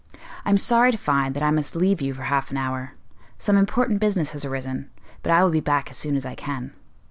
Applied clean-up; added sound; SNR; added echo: none; none; none; none.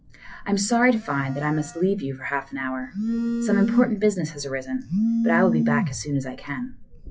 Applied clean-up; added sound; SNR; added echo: classical method WPE with log-MMSE.